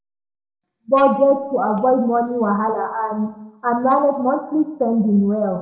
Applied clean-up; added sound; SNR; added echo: none; none; none; reverberation time 0.7 s.